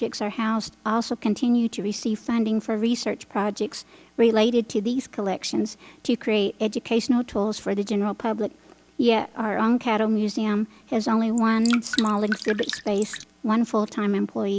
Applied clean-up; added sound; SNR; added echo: none; Drip; 10 dB; none.